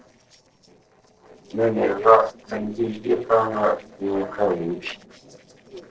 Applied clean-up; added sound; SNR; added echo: neural separator model SepFormer DNS4.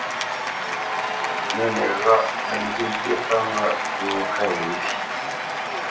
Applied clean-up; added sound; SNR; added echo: none; Applause / Cheering; 0 dB; reverberation time 0.3 s.